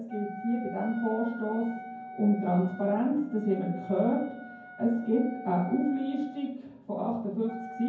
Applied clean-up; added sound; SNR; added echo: none; Wind instrument, woodwind instrument; 15 dB; reverberation time 0.9 s.